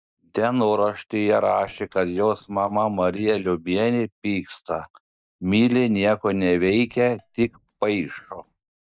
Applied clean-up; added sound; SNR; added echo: neural mask model DeepFilterNet 3.